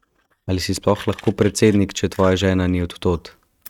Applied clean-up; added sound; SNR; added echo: neural mask model RNNoise.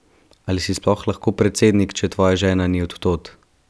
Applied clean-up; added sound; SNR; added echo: none; none; none; none.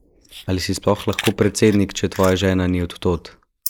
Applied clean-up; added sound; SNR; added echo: neural mask model Resemble Enhance denoiser.